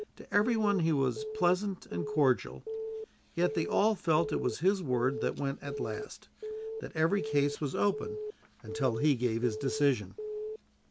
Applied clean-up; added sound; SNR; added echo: none; Alarm / Keyboard (musical); 8 dB; none.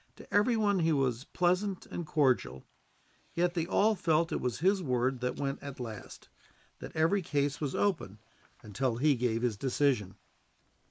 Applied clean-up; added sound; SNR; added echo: neural mask model Resemble Enhance denoiser.